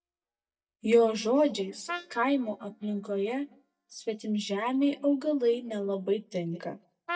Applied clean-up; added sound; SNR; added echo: neural mask model DeepFilterNet 3.